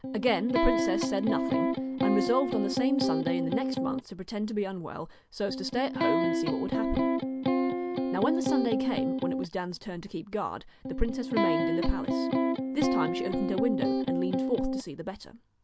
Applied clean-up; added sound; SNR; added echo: none; Electric guitar; -4 dB; none.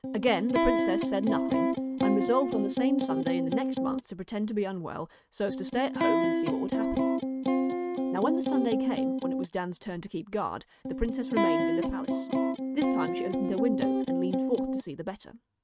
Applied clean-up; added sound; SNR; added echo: neural mask model RNNoise.